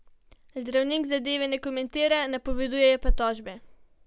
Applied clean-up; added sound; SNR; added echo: none; none; none; none.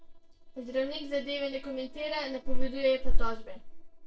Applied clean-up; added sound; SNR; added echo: neural separator model SepFormer DNS4.